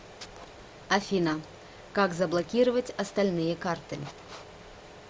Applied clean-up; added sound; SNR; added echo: none; none; none; none.